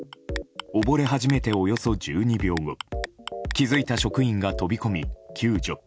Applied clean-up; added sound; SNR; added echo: none; Clock; 15 dB; none.